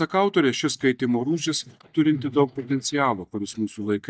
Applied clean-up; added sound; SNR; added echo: neural mask model DeepFilterNet 3.